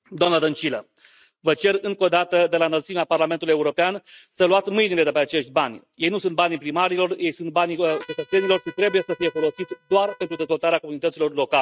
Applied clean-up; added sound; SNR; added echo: neural mask model RNNoise.